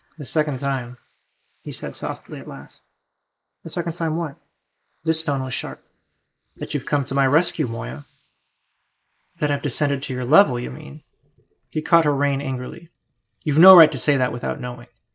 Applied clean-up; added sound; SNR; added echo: neural mask model Resemble Enhance denoiser.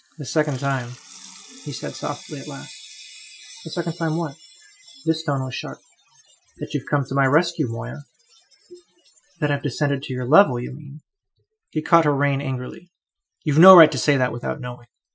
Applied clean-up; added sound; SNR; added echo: classical method Wiener filter.